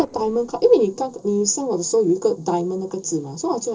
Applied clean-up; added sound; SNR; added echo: neural separator model SepFormer DNS4.